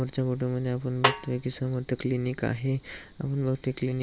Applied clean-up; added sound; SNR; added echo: none; Snare drum; 2 dB; none.